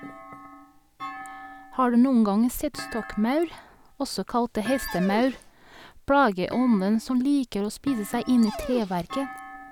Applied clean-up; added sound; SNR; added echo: none; Dog + Thump, thud; 16 dB; none.